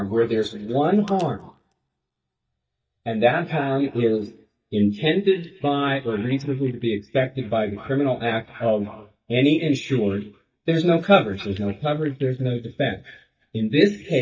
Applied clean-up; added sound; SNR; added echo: neural mask model DeepFilterNet 3.